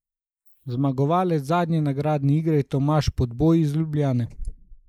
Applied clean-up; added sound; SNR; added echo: neural mask model Resemble Enhance denoiser.